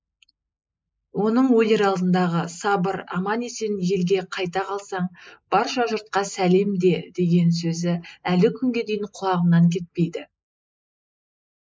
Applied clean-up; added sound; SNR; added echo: neural mask model Resemble Enhance denoiser.